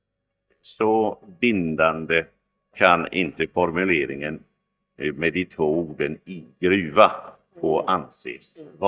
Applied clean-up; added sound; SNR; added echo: neural mask model DeepFilterNet 3.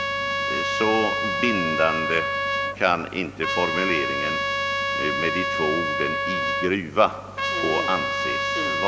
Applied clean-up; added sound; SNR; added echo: none; Trumpet; -1 dB; none.